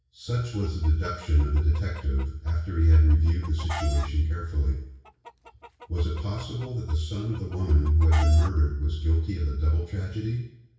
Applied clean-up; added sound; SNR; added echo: none; Chicken, rooster; 19 dB; reverberation time 0.6 s.